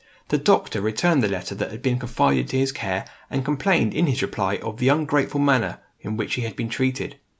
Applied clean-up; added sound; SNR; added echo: none; none; none; none.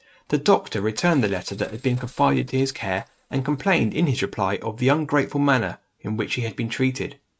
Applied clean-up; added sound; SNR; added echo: neural mask model RNNoise.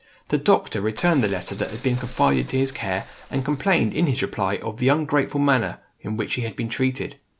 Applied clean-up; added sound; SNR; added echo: none; Car; 19 dB; none.